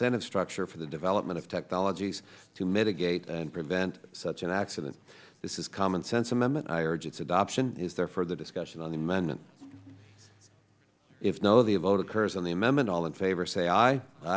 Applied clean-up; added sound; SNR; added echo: none; none; none; none.